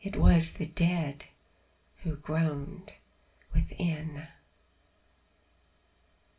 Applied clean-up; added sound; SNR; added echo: none; none; none; reverberation time 0.2 s.